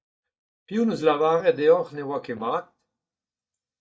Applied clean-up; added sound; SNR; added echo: neural mask model DeepFilterNet 3.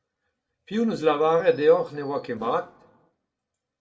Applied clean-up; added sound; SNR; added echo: neural separator model SepFormer DNS4.